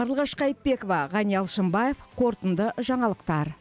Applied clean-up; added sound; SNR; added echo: none; none; none; none.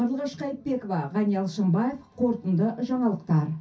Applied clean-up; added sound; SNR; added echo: none; none; none; reverberation time 0.3 s.